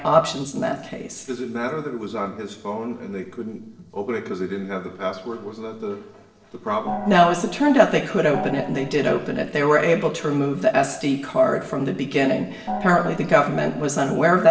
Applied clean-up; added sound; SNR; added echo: neural separator model SepFormer DNS4.